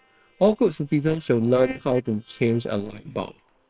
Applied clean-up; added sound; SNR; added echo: neural separator model SepFormer WHAM!.